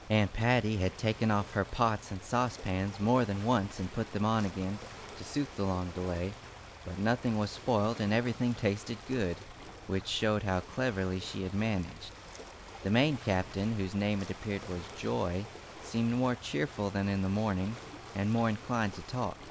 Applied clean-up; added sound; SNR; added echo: none; Ocean; 15 dB; none.